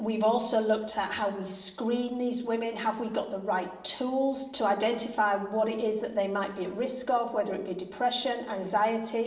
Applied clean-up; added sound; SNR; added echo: none; none; none; reverberation time 0.9 s.